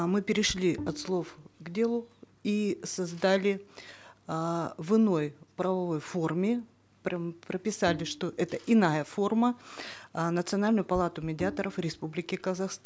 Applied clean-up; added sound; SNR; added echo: none; Bowed string instrument; 15 dB; none.